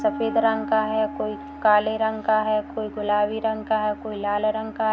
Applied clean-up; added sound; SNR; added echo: none; Wind instrument, woodwind instrument; 13 dB; none.